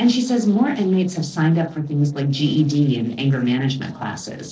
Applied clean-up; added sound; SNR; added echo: neural separator model SepFormer DNS4.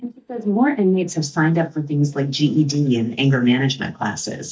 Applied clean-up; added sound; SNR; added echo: neural mask model DeepFilterNet 3.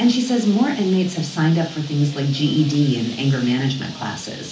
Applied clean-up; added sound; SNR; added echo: none; Bird; 18 dB; reverberation time 0.4 s.